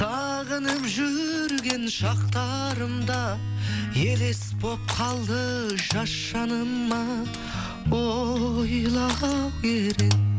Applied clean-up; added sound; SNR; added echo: none; Crushing; 14 dB; none.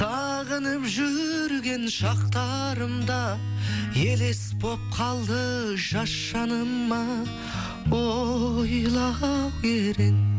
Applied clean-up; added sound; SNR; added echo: none; none; none; none.